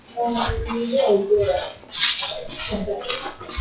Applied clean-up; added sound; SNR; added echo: classical method WPE with log-MMSE.